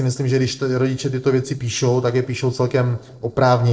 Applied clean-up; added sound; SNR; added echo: neural separator model SepFormer DNS4.